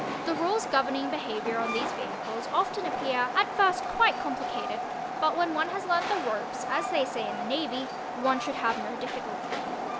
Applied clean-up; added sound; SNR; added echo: none; Train; 3 dB; none.